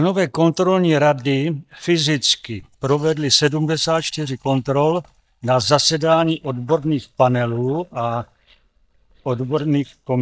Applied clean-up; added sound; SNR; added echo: neural mask model DeepFilterNet 3.